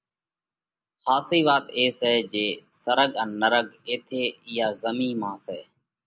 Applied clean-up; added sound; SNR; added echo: none; none; none; none.